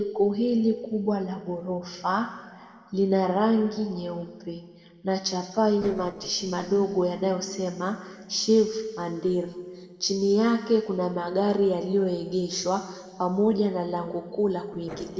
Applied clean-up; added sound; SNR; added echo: neural separator model SepFormer DNS4.